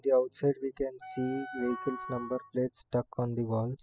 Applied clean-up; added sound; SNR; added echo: classical method spectral subtraction.